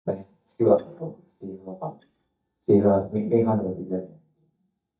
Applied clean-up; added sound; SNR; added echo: neural mask model DeepFilterNet 3.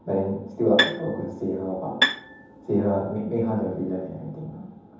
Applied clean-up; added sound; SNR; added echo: none; Bowed string instrument; 1 dB; reverberation time 0.9 s.